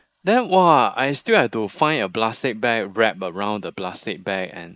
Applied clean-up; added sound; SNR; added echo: neural mask model Resemble Enhance denoiser.